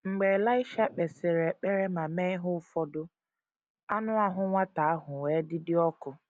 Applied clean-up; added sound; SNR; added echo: none; none; none; none.